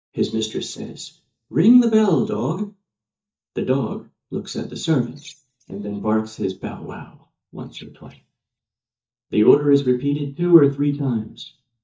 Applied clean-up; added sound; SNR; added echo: neural mask model DeepFilterNet 3.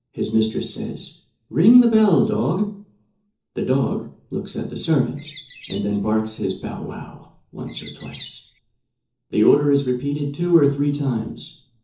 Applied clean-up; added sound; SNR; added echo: neural separator model SepFormer DNS4.